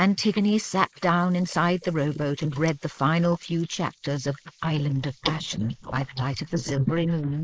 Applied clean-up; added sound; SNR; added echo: neural mask model Resemble Enhance denoiser.